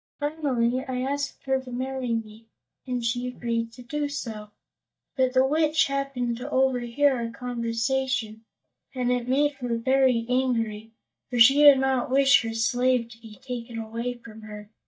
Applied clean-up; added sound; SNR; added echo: neural mask model DeepFilterNet 3.